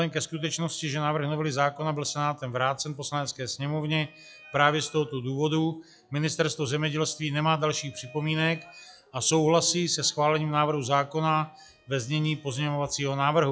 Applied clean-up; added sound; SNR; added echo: classical method log-MMSE.